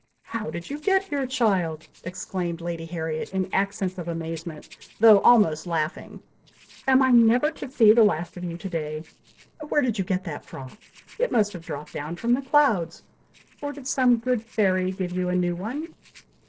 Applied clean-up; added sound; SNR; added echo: neural separator model SepFormer DNS4.